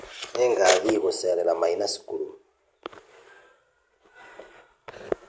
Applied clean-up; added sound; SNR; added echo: none; none; none; none.